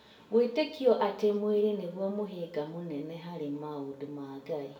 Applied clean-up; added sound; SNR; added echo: none; none; none; reverberation time 0.6 s.